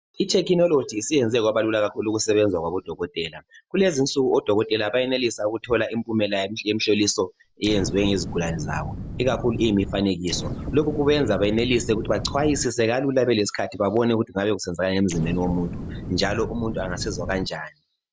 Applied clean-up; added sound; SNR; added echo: none; Explosion; 9 dB; none.